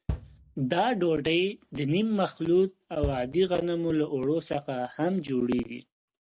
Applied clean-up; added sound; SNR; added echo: none; Bass drum; 13 dB; none.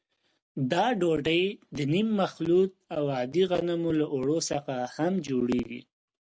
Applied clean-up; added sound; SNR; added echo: none; none; none; none.